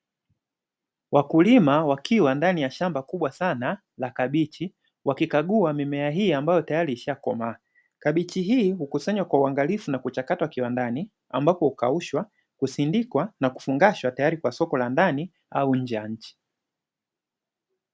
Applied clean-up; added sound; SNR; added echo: none; none; none; none.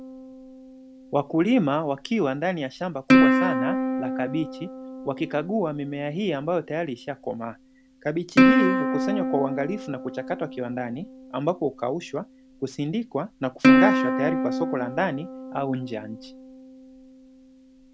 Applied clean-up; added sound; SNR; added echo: none; Plucked string instrument; -2 dB; none.